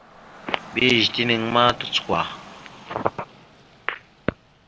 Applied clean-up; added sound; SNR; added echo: none; Rain / Dog; 18 dB; none.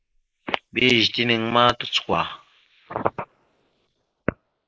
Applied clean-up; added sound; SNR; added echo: neural mask model Resemble Enhance denoiser.